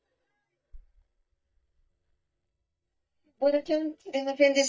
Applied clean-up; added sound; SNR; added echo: neural mask model DeepFilterNet 3.